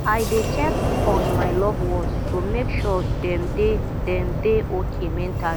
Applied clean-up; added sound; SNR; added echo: none; Sliding door; -2 dB; none.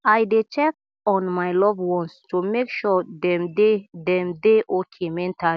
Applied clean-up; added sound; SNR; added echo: none; none; none; none.